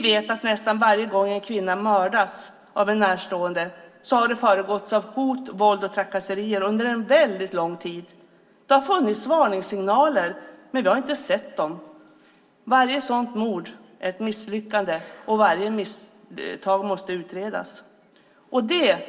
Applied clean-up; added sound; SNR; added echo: none; none; none; reverberation time 0.7 s.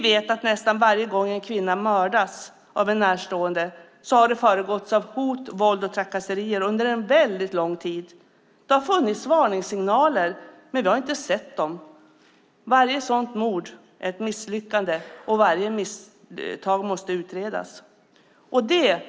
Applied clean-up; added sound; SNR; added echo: none; none; none; none.